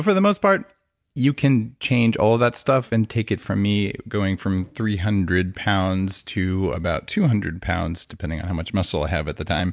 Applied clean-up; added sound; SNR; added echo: none; none; none; none.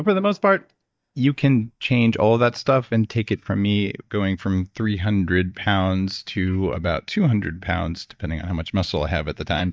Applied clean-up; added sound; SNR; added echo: neural mask model DeepFilterNet 3.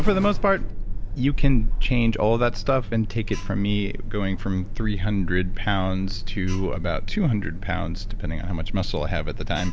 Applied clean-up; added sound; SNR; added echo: none; Alarm; -1 dB; none.